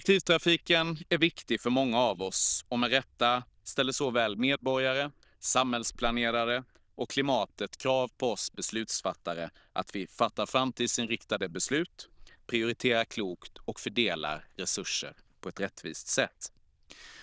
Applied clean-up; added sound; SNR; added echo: neural diffusion model UNIVERSE++.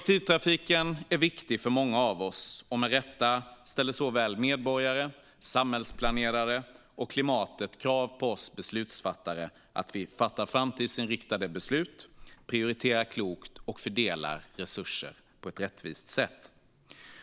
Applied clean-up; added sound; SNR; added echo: none; Alarm / Insect; 18 dB; none.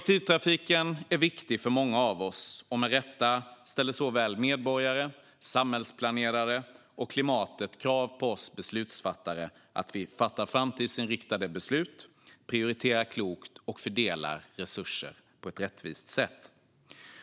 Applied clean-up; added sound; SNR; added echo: none; none; none; none.